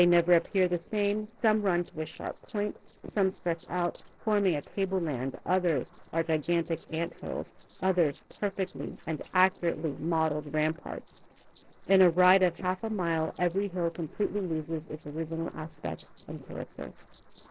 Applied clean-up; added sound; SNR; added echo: neural separator model SepFormer DNS4.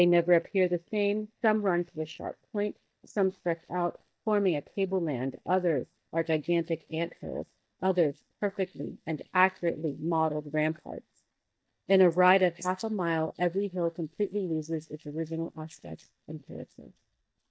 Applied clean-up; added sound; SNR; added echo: neural mask model DeepFilterNet 3.